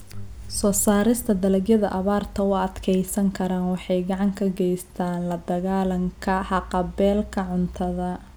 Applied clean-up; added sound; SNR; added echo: none; none; none; none.